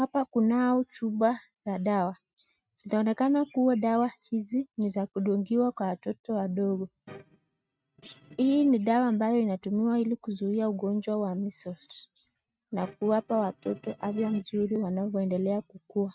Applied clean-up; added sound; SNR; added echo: neural mask model RNNoise.